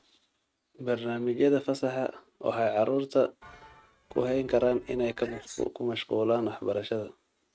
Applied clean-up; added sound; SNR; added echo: neural mask model RNNoise.